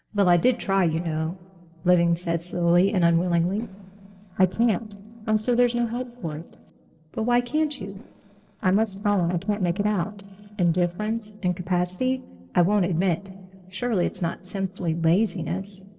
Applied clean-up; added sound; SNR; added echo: neural separator model SepFormer DNS4.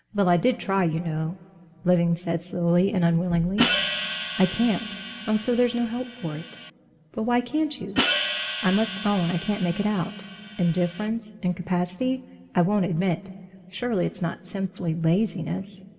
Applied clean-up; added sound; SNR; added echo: none; Hi-hat; 2 dB; reverberation time 1.6 s.